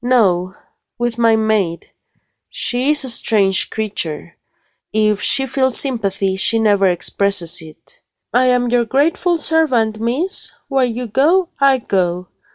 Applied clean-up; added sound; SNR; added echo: none; none; none; none.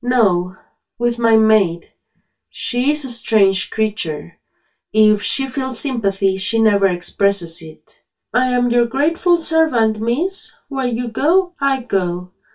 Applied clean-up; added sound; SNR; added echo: none; none; none; reverberation time 0.2 s.